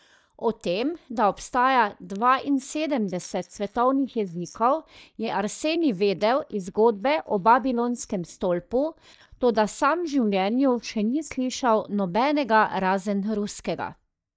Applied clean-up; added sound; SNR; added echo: neural mask model DeepFilterNet 3.